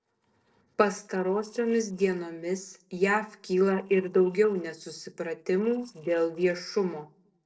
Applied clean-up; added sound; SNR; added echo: neural separator model SepFormer DNS4.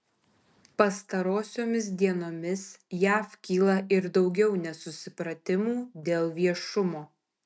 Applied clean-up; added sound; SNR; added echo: none; none; none; none.